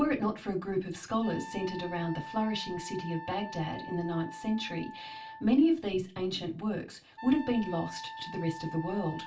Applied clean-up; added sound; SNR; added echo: none; Wind instrument, woodwind instrument; 13 dB; reverberation time 0.2 s.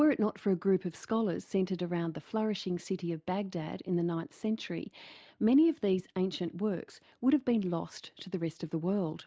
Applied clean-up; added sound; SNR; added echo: none; none; none; none.